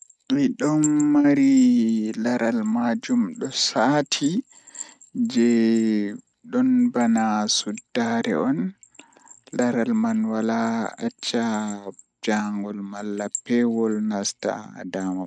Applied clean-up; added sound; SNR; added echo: neural mask model RNNoise.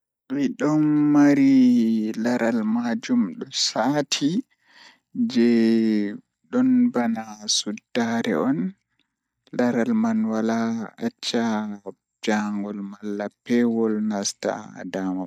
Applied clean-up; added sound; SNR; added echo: neural mask model DeepFilterNet 3.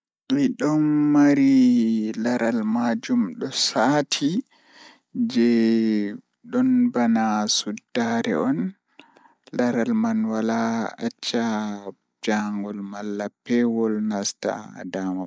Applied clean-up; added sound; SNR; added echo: none; none; none; none.